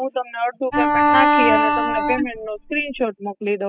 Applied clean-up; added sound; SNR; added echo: classical method spectral subtraction.